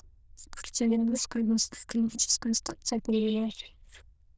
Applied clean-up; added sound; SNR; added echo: neural diffusion model UNIVERSE++.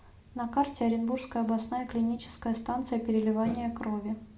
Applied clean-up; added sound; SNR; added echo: none; none; none; none.